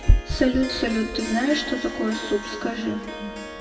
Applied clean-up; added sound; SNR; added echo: none; Harp; 12 dB; reverberation time 2.4 s.